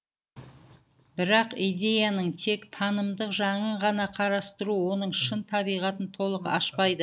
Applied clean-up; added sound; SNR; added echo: none; none; none; none.